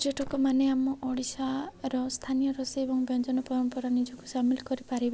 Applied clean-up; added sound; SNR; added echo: none; none; none; none.